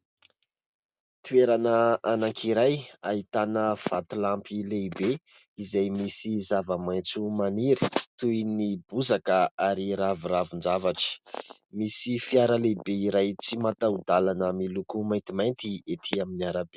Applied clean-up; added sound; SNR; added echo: none; none; none; none.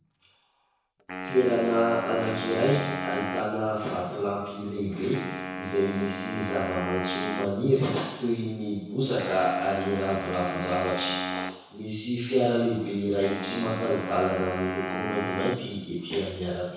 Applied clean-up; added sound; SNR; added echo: none; Wind instrument, woodwind instrument; 8 dB; reverberation time 1.0 s.